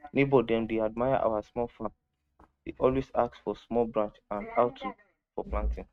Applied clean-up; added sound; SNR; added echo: neural mask model RNNoise.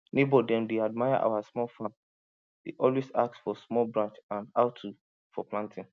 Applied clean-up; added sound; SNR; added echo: none; none; none; none.